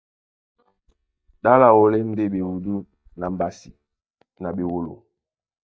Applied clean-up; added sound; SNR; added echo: neural mask model DeepFilterNet 3.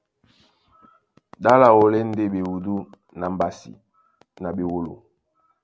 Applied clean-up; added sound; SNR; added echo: none; none; none; none.